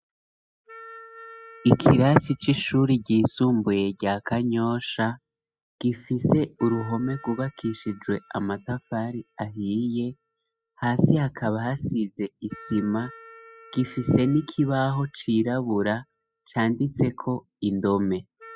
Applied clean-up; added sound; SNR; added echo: classical method spectral subtraction.